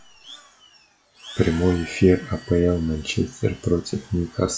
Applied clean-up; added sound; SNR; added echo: classical method log-MMSE.